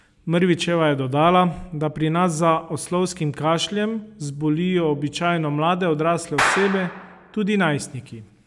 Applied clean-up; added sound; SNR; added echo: none; Clapping; 5 dB; none.